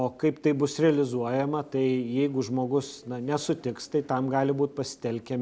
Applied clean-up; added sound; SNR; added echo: none; none; none; none.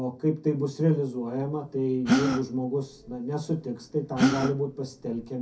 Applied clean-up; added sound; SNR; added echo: none; Gasp; 3 dB; reverberation time 0.3 s.